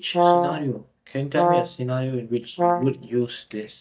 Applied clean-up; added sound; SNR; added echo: neural mask model DeepFilterNet 3.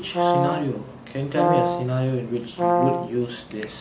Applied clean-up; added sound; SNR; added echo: none; Brass instrument; -2 dB; none.